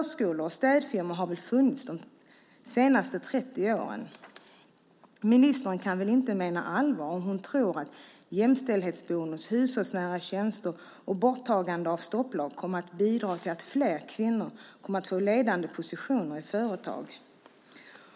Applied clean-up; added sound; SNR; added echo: none; none; none; none.